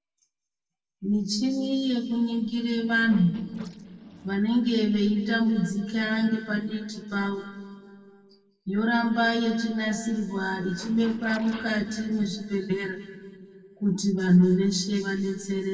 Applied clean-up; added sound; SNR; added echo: neural separator model SepFormer DNS4.